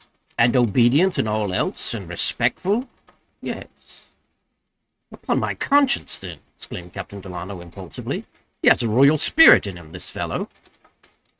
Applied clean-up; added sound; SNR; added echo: neural mask model RNNoise.